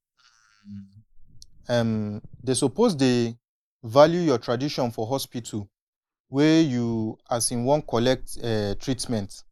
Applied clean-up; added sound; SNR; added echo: neural mask model Resemble Enhance denoiser.